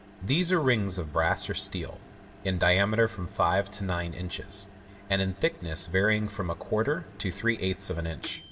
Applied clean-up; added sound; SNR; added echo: none; Microwave oven; 18 dB; reverberation time 1.2 s.